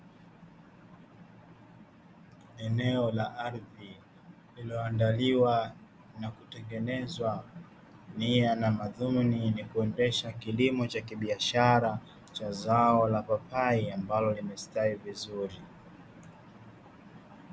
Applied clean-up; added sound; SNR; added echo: none; none; none; none.